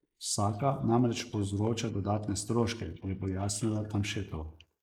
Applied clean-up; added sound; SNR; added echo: neural mask model Resemble Enhance denoiser.